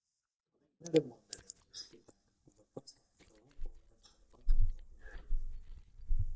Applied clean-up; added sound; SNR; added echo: neural mask model DeepFilterNet 3.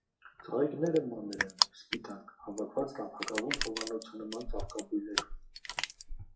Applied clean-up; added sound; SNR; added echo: classical method WPE with log-MMSE.